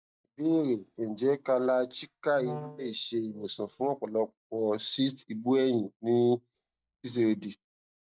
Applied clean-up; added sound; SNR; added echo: neural mask model DeepFilterNet 3.